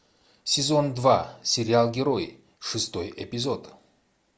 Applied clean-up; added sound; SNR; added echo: none; none; none; none.